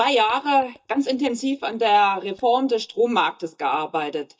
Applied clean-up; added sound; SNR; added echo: neural mask model DeepFilterNet 3.